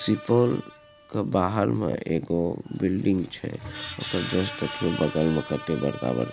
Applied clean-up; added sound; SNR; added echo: none; Screech; 14 dB; none.